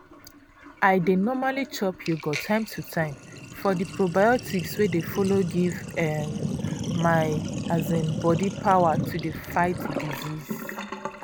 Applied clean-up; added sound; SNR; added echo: none; Sink (filling or washing); 7 dB; none.